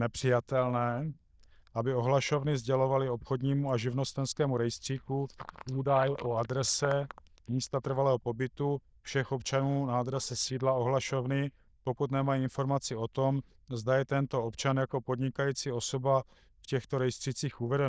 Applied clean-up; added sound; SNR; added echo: neural diffusion model UNIVERSE++.